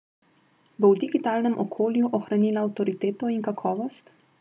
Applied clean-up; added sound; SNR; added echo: none; none; none; none.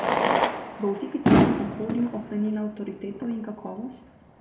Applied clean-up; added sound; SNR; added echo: none; Fireworks; -4 dB; reverberation time 1.0 s.